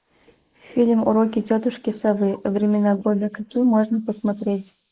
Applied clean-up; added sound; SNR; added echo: neural mask model Resemble Enhance denoiser.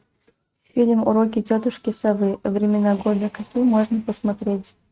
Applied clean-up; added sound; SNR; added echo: neural mask model RNNoise.